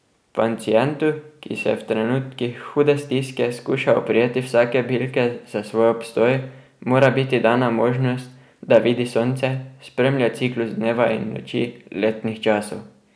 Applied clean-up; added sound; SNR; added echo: none; none; none; none.